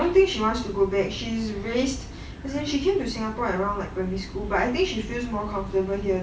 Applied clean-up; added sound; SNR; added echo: none; none; none; none.